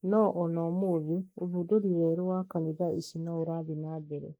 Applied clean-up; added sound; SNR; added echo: neural mask model Resemble Enhance denoiser.